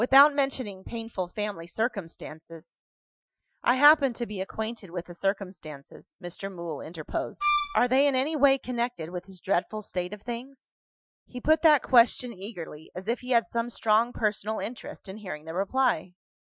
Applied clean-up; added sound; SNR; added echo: classical method Wiener filter.